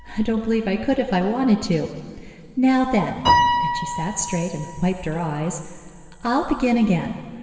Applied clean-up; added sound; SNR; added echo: none; Piano; 5 dB; reverberation time 2.8 s.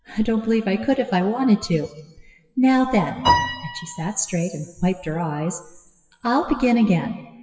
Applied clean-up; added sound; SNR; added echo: classical method WPE with log-MMSE.